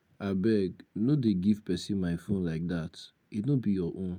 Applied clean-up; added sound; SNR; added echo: none; none; none; none.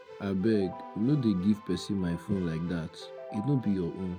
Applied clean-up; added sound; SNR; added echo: none; Keyboard (musical); 16 dB; none.